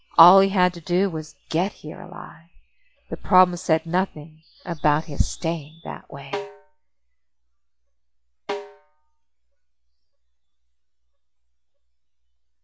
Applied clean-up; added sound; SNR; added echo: classical method log-MMSE.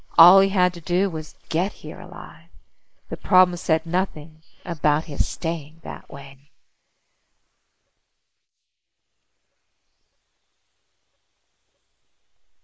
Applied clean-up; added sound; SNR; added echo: neural mask model Resemble Enhance denoiser.